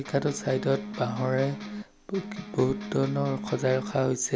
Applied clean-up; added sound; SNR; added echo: none; Electric guitar; 9 dB; none.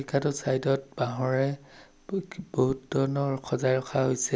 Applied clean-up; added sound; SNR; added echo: none; none; none; none.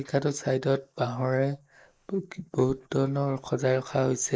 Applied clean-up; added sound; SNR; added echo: neural mask model Resemble Enhance denoiser.